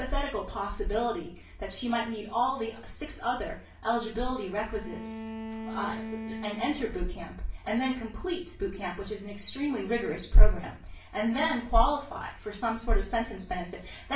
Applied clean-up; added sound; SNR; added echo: none; Bowed string instrument; 12 dB; reverberation time 0.3 s.